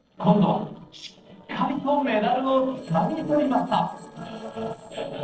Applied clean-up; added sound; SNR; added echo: neural separator model SepFormer DNS4.